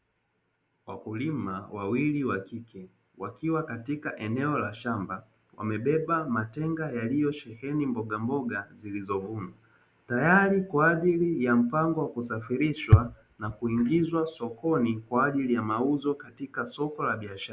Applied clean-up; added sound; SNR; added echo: none; none; none; none.